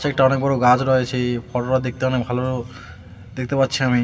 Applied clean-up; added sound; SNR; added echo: none; none; none; reverberation time 0.8 s.